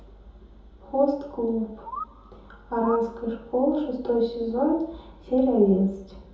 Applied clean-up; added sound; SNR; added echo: none; Bird; 15 dB; reverberation time 2.6 s.